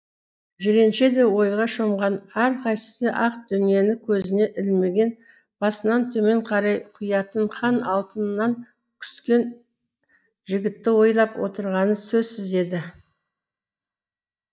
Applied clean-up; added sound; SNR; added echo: neural mask model DeepFilterNet 3.